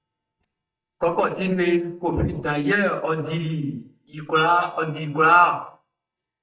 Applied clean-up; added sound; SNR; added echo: neural mask model DeepFilterNet 3.